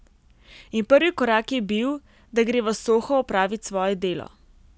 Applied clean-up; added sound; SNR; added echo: none; none; none; none.